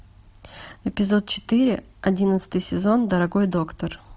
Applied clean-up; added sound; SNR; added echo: none; none; none; none.